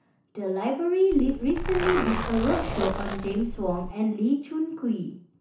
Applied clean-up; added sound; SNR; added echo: none; Zipper (clothing); 4 dB; reverberation time 0.9 s.